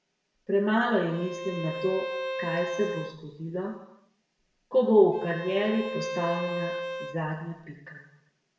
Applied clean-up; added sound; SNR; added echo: none; Bowed string instrument; 7 dB; reverberation time 0.8 s.